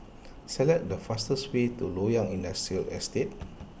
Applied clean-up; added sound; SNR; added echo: none; none; none; none.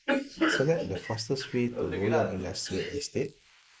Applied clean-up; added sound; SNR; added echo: neural mask model Resemble Enhance denoiser.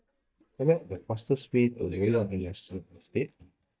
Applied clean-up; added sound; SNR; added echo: neural mask model DeepFilterNet 3.